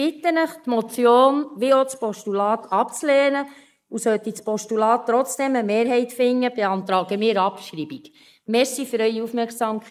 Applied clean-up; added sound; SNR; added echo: neural mask model Resemble Enhance denoiser.